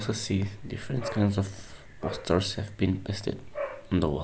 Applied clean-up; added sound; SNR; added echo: none; none; none; none.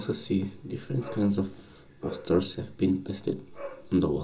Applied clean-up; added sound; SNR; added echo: none; none; none; reverberation time 0.2 s.